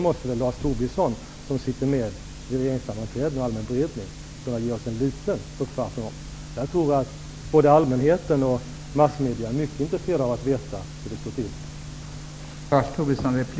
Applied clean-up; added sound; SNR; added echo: none; none; none; none.